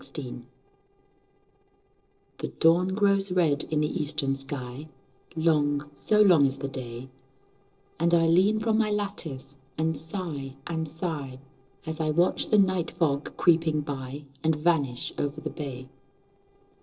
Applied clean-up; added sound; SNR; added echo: neural separator model SepFormer DNS4.